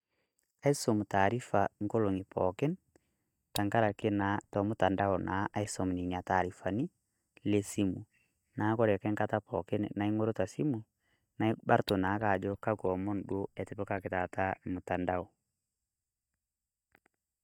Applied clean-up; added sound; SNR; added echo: neural mask model DeepFilterNet 3.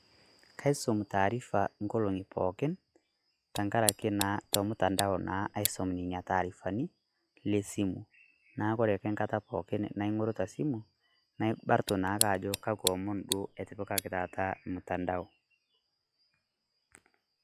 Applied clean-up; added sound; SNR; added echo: classical method log-MMSE.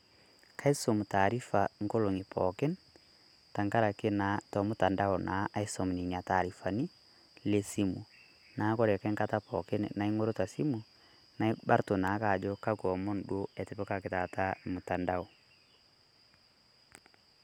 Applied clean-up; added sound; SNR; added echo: none; none; none; none.